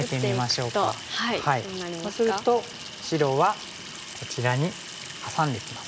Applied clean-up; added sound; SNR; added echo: none; Sink (filling or washing) / Water tap, faucet; 12 dB; none.